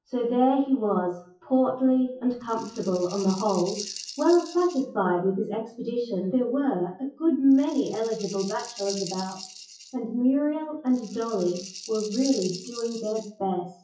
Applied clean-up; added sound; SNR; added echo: classical method WPE with log-MMSE.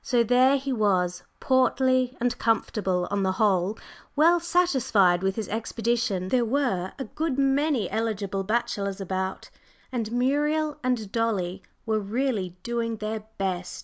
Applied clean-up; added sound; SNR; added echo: none; none; none; none.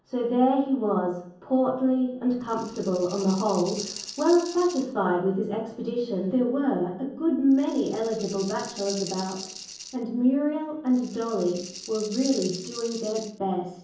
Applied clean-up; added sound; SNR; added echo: none; Rattle (instrument); 15 dB; reverberation time 0.7 s.